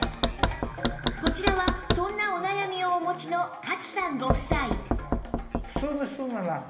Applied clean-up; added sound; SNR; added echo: none; Knock; 0 dB; reverberation time 1.1 s.